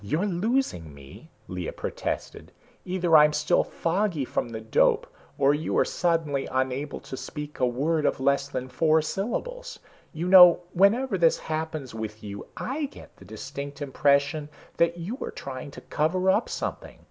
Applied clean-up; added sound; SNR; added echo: none; none; none; none.